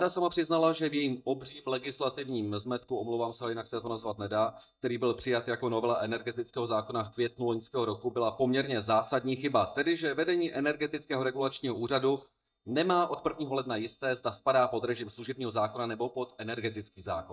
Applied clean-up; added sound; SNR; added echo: neural mask model DeepFilterNet 3.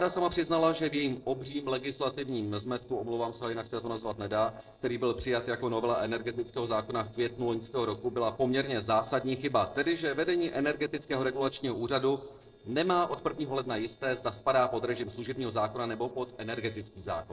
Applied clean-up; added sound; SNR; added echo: neural separator model SepFormer DNS4.